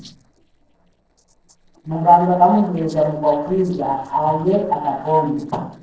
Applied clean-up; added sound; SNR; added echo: neural separator model SepFormer DNS4.